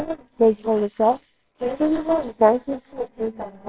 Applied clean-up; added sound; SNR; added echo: neural separator model SepFormer WHAMR!.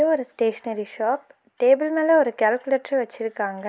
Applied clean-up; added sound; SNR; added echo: none; none; none; none.